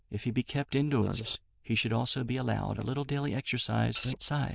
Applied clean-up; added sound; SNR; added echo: neural diffusion model UNIVERSE++.